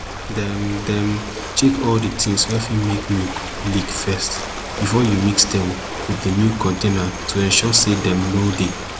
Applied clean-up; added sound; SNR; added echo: none; Ocean; 8 dB; none.